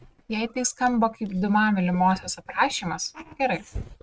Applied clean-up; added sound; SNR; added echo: neural mask model RNNoise.